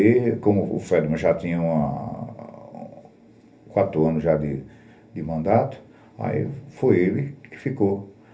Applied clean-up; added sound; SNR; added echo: none; none; none; reverberation time 0.3 s.